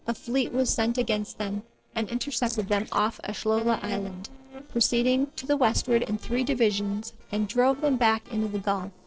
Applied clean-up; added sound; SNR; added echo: neural separator model SepFormer DNS4.